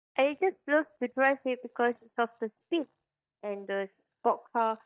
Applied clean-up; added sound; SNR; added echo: neural mask model DeepFilterNet 3.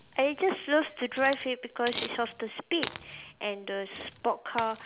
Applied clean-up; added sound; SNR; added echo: none; Hiss; 14 dB; none.